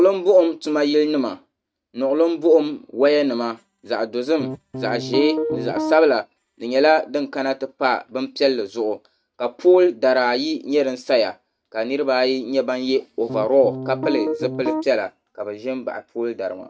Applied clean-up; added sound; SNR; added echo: neural mask model RNNoise.